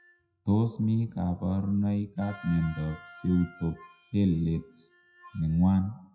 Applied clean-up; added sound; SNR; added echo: classical method WPE with log-MMSE.